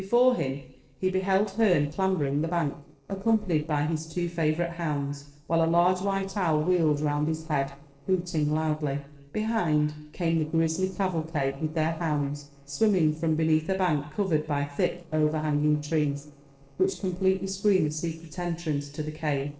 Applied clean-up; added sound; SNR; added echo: neural separator model SepFormer DNS4.